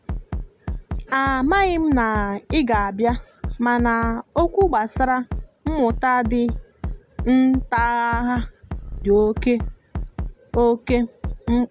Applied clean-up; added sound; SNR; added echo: none; Bass drum; 8 dB; none.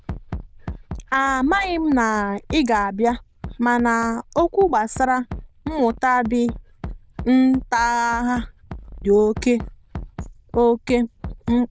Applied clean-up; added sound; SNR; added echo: neural diffusion model UNIVERSE++.